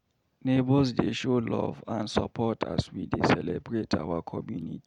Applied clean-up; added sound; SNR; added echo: none; none; none; none.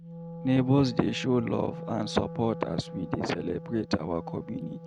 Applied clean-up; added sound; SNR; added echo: neural mask model RNNoise.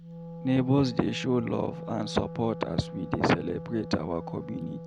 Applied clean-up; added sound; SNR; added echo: none; Wind instrument, woodwind instrument; 11 dB; none.